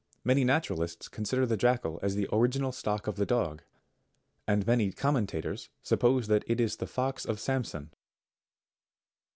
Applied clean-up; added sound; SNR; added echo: none; none; none; none.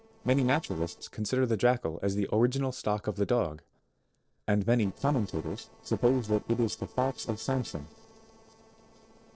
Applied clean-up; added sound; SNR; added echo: neural separator model SepFormer DNS4.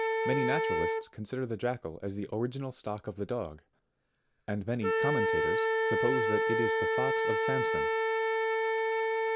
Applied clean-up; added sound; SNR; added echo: none; Wind instrument, woodwind instrument; -5 dB; none.